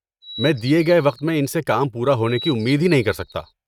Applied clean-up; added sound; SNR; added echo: neural mask model RNNoise.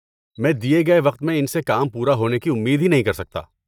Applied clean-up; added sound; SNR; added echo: neural mask model DeepFilterNet 3.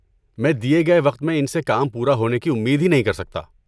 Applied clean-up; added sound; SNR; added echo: none; none; none; none.